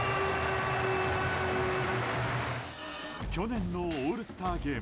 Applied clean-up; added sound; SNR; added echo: none; Piano; 18 dB; none.